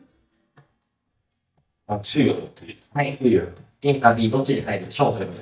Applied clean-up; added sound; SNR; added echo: neural mask model DeepFilterNet 3.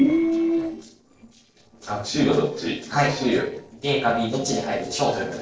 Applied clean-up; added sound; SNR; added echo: neural separator model SepFormer DNS4.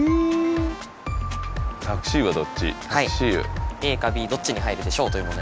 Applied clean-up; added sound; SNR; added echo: none; none; none; none.